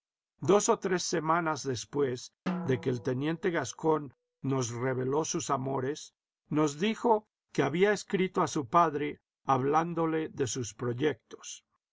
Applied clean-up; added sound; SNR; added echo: none; Drum; 11 dB; none.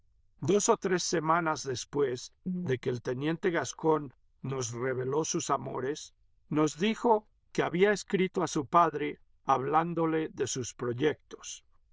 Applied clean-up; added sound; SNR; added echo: neural diffusion model UNIVERSE++.